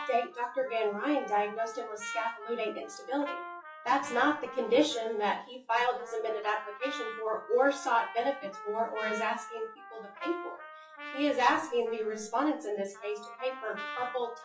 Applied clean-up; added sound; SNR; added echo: classical method WPE with log-MMSE.